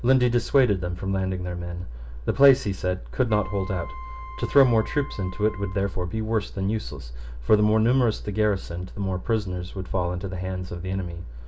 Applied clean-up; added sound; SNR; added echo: none; Wind instrument, woodwind instrument; 18 dB; reverberation time 0.2 s.